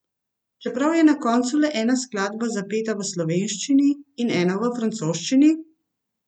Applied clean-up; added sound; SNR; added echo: none; none; none; none.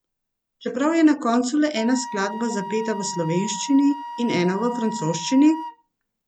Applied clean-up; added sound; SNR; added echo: none; Wind instrument, woodwind instrument; 12 dB; none.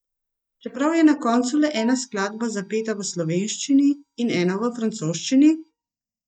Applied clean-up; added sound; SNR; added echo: neural mask model DeepFilterNet 3.